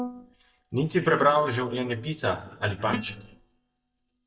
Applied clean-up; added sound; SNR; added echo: neural mask model DeepFilterNet 3.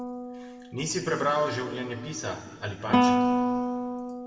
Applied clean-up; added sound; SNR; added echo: none; Guitar; -3 dB; reverberation time 2.0 s.